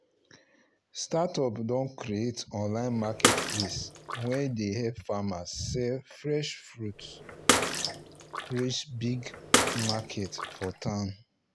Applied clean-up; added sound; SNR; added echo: none; Bathtub (filling or washing) / Water / Splash, splatter; -2 dB; none.